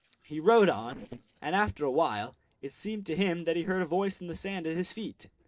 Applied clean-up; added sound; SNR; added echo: neural separator model SepFormer DNS4.